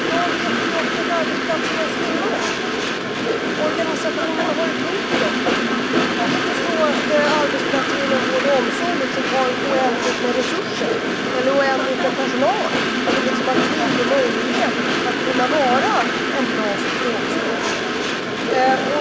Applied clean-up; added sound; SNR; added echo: none; Train; -3 dB; none.